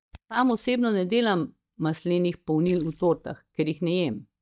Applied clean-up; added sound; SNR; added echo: neural mask model DeepFilterNet 3.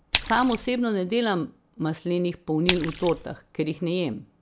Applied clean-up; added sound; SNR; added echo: none; Splash, splatter; 6 dB; none.